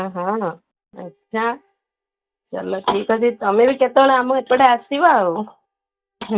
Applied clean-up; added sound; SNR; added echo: neural mask model DeepFilterNet 3.